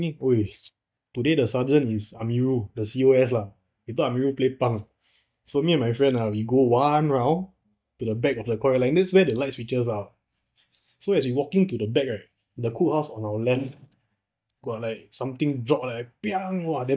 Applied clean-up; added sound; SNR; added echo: neural mask model DeepFilterNet 3.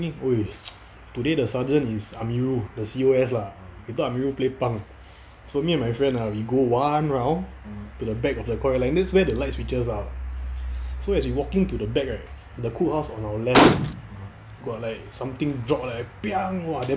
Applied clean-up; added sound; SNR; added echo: none; Gunshot, gunfire; -5 dB; none.